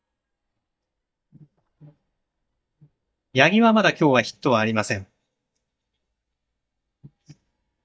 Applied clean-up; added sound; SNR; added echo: neural mask model DeepFilterNet 3.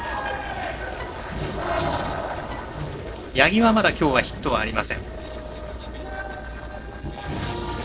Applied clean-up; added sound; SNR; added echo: neural separator model SepFormer DNS4.